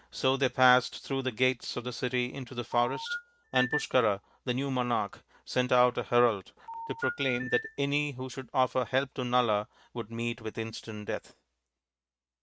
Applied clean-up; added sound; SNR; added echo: neural mask model RNNoise.